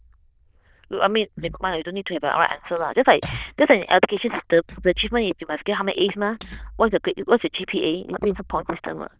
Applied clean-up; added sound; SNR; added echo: neural diffusion model UNIVERSE++.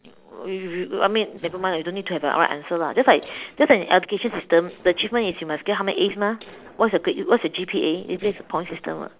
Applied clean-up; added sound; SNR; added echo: neural separator model SepFormer DNS4.